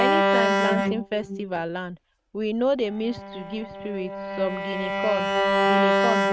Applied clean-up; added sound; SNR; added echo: neural mask model RNNoise.